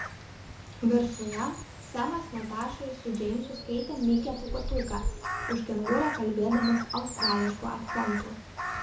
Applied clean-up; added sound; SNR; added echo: none; Crow; 6 dB; reverberation time 0.7 s.